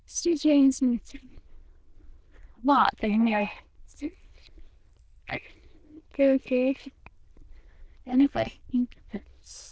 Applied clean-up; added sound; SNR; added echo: neural diffusion model UNIVERSE++.